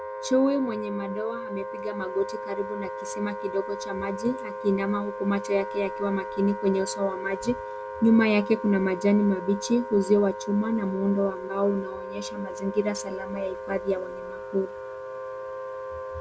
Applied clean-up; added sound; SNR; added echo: none; Wind instrument, woodwind instrument; 9 dB; none.